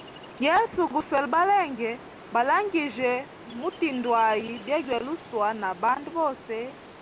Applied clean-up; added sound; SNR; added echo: none; Ocean; 18 dB; none.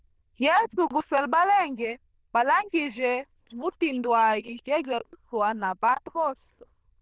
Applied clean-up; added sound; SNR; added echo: neural diffusion model UNIVERSE++.